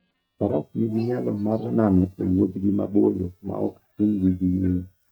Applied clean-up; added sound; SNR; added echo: neural mask model DeepFilterNet 3.